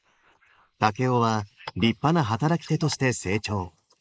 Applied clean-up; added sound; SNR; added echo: neural mask model Resemble Enhance denoiser.